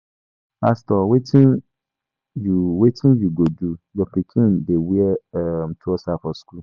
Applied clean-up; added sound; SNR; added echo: none; none; none; none.